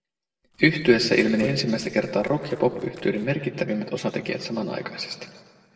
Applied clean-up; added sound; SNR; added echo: neural separator model SepFormer DNS4.